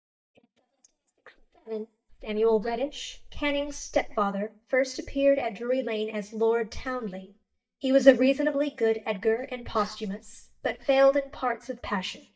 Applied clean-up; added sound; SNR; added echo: neural mask model DeepFilterNet 3.